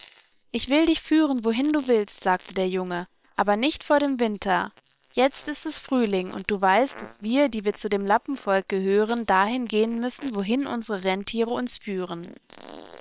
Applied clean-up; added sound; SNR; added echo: neural separator model SepFormer WHAM!.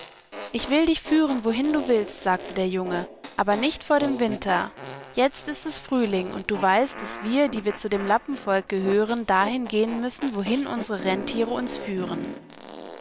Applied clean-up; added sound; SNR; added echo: none; Fart; 12 dB; none.